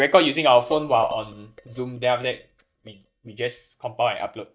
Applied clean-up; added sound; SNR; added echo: neural mask model DeepFilterNet 3.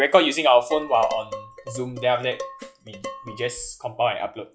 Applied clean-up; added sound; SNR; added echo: classical method log-MMSE.